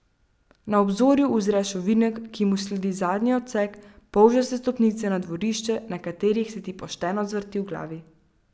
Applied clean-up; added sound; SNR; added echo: none; none; none; none.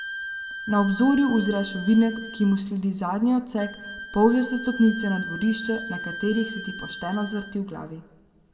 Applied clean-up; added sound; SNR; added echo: none; Wind instrument, woodwind instrument; 12 dB; reverberation time 1.3 s.